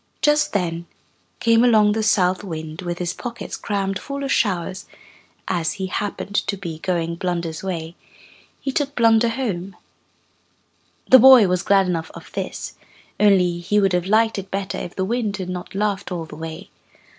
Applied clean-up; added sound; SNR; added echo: none; none; none; none.